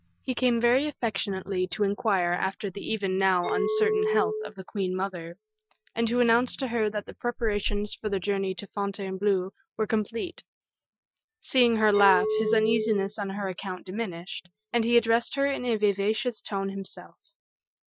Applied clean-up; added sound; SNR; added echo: classical method Wiener filter.